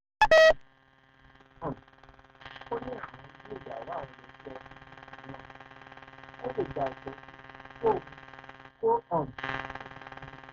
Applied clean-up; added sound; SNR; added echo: none; none; none; none.